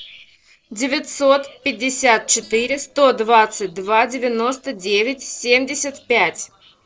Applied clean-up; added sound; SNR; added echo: neural separator model SepFormer DNS4.